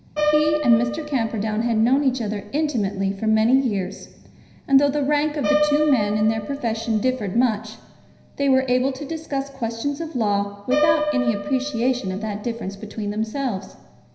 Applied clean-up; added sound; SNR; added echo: none; Piano; 7 dB; reverberation time 0.9 s.